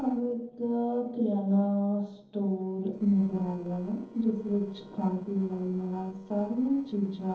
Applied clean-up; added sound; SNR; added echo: neural separator model SepFormer DNS4.